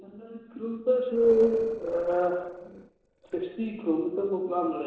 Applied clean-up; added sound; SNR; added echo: neural separator model SepFormer DNS4.